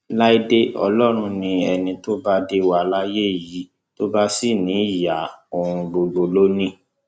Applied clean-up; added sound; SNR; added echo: none; none; none; none.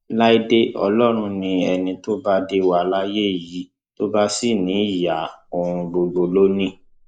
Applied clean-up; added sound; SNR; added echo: neural mask model Resemble Enhance denoiser.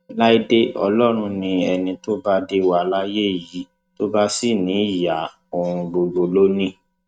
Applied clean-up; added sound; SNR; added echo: neural mask model RNNoise.